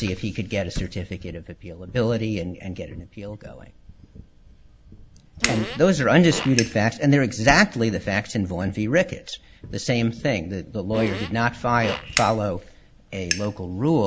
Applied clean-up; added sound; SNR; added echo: none; Fire + Fart; 12 dB; none.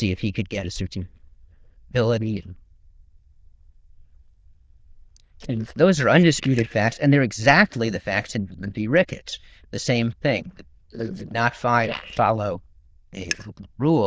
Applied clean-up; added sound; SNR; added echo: neural diffusion model UNIVERSE++.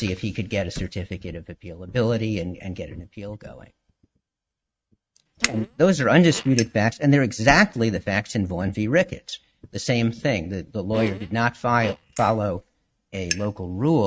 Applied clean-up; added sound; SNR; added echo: neural mask model RNNoise.